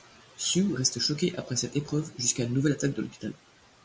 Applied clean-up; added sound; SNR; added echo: none; none; none; none.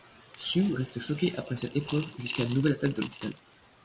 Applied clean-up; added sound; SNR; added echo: none; Coin (dropping) / Glass; 12 dB; none.